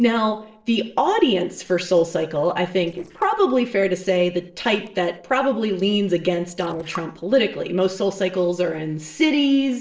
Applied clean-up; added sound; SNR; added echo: neural separator model SepFormer DNS4.